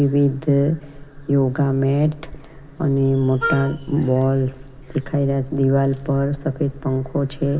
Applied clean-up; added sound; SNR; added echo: none; Wind instrument, woodwind instrument; 8 dB; reverberation time 2.4 s.